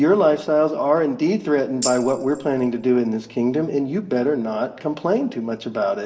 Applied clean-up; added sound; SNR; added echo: none; Tambourine; 12 dB; reverberation time 0.7 s.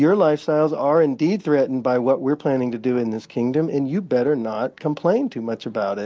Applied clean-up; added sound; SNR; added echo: none; none; none; none.